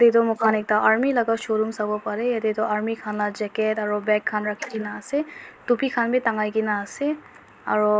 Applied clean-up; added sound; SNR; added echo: neural mask model Resemble Enhance denoiser.